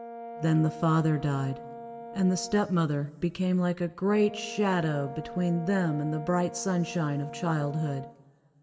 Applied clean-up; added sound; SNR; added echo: none; Brass instrument; 14 dB; reverberation time 1.3 s.